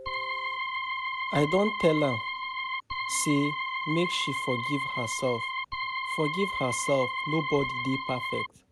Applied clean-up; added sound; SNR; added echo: none; Organ; 2 dB; none.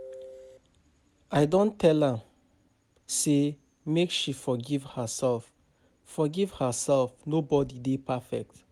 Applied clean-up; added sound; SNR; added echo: none; none; none; none.